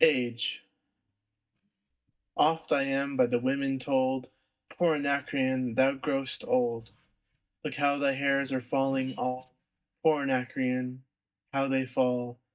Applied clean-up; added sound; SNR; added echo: neural mask model DeepFilterNet 3.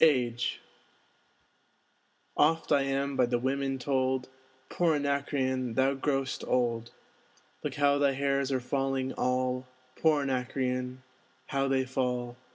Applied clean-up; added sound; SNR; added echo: none; none; none; none.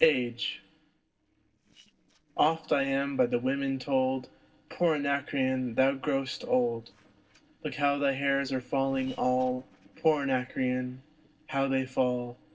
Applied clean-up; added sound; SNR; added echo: neural separator model SepFormer DNS4.